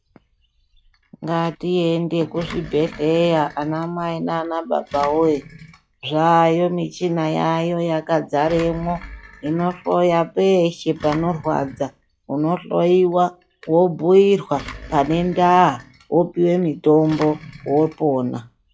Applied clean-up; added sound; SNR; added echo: classical method log-MMSE.